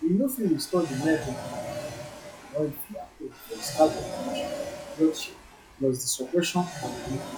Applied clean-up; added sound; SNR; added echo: classical method log-MMSE.